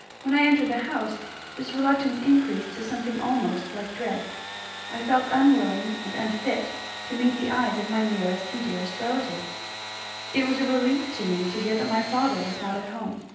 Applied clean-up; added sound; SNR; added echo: none; Sawing / Engine; 11 dB; reverberation time 0.9 s.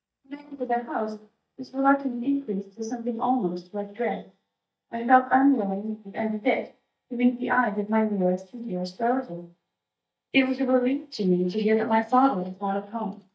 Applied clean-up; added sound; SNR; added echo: neural mask model DeepFilterNet 3.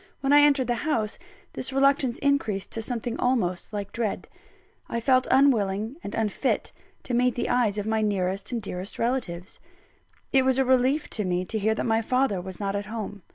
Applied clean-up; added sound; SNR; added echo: none; none; none; none.